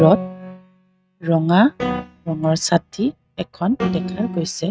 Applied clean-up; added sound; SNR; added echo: neural mask model RNNoise.